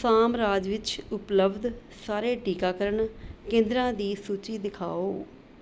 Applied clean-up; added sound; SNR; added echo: none; none; none; none.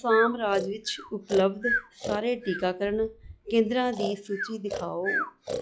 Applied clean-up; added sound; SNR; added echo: classical method log-MMSE.